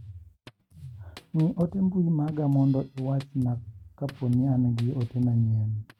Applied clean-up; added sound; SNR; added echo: neural mask model RNNoise.